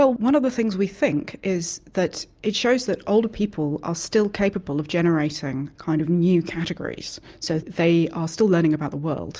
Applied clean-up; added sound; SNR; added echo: none; none; none; none.